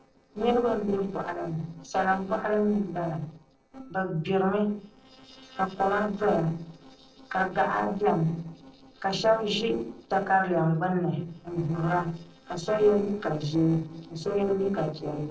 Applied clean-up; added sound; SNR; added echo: neural separator model SepFormer DNS4.